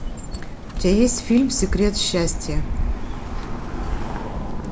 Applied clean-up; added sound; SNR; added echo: none; Bird; 1 dB; none.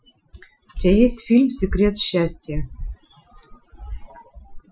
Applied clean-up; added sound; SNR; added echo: classical method Wiener filter.